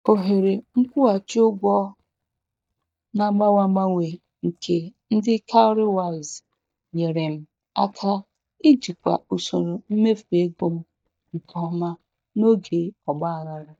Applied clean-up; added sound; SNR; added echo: neural mask model DeepFilterNet 3.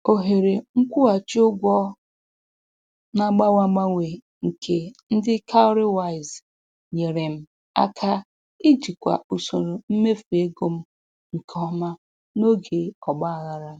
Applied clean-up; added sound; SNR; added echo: none; none; none; none.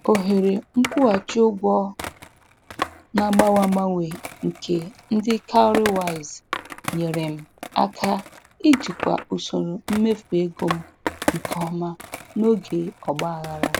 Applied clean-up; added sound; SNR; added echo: none; Skateboard; 9 dB; none.